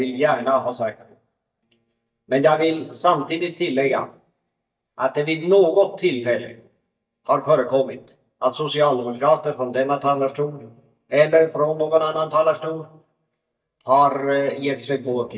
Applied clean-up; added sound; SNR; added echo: neural mask model DeepFilterNet 3.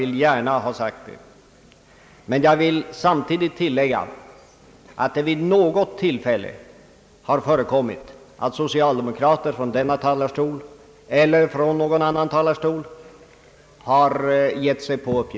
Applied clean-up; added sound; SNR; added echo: none; none; none; none.